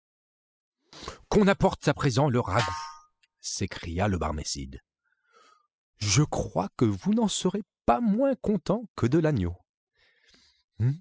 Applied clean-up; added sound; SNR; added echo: classical method spectral subtraction.